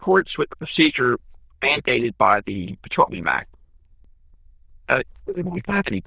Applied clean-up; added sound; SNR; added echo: neural diffusion model UNIVERSE++.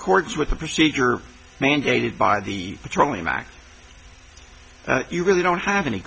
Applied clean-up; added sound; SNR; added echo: none; none; none; none.